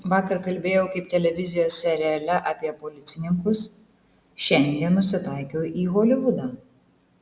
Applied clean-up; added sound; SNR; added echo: none; none; none; none.